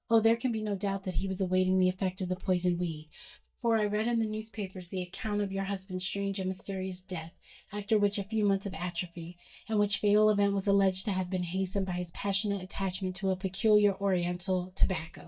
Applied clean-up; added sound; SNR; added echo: neural mask model DeepFilterNet 3.